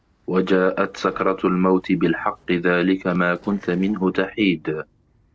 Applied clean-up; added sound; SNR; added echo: neural separator model SepFormer DNS4.